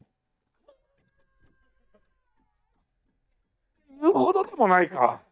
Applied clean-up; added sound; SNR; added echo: neural mask model DeepFilterNet 3.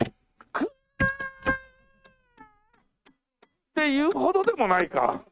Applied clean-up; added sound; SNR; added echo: neural mask model RNNoise.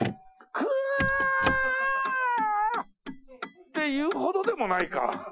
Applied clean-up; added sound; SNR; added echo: classical method Wiener filter.